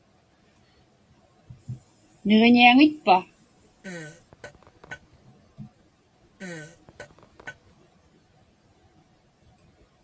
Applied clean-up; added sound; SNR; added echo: none; Fart; 18 dB; none.